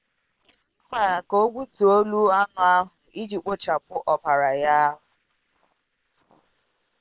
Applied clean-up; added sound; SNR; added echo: neural separator model SepFormer WHAM!.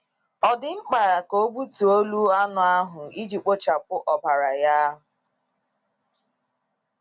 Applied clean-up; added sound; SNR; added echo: none; none; none; none.